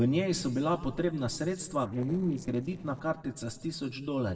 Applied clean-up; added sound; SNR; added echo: neural separator model SepFormer DNS4.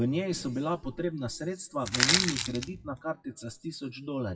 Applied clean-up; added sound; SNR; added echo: classical method WPE with log-MMSE.